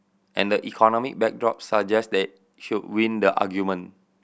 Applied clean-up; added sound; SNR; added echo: none; none; none; none.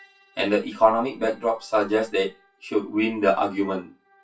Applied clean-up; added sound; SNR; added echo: classical method WPE with log-MMSE.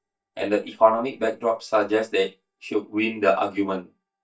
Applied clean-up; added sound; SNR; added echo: neural mask model DeepFilterNet 3.